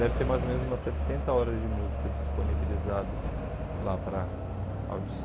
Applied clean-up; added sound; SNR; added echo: none; Alarm / Truck; -2 dB; none.